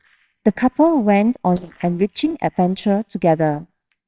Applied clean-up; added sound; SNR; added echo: neural separator model SepFormer WHAMR!.